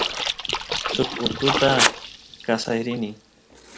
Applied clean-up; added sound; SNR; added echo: none; Splash, splatter + Scissors; 0 dB; none.